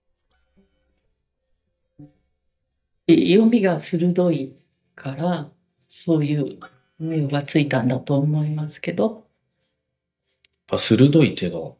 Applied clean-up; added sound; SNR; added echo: neural mask model DeepFilterNet 3.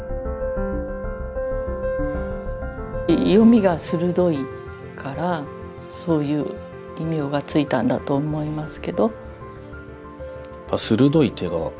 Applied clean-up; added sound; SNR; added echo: none; none; none; none.